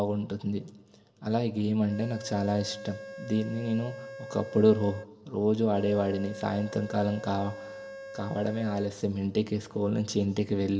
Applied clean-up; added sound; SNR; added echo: none; Organ; 13 dB; reverberation time 1.4 s.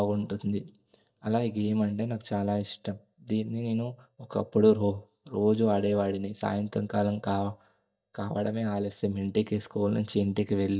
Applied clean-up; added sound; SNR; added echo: neural mask model DeepFilterNet 3.